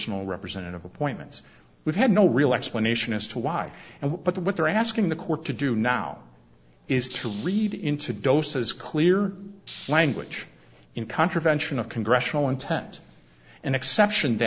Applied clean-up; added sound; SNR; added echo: neural separator model SepFormer DNS4.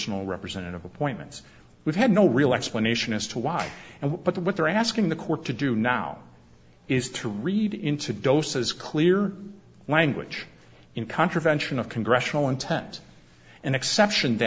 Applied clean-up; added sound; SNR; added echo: none; none; none; none.